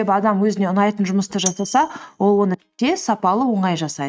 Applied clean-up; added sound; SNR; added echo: neural mask model RNNoise.